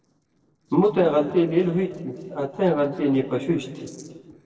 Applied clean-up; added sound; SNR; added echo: neural separator model SepFormer DNS4.